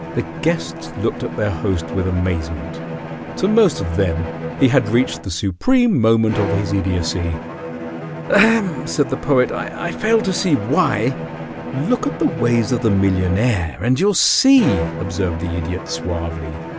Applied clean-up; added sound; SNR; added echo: none; Bowed string instrument; 9 dB; none.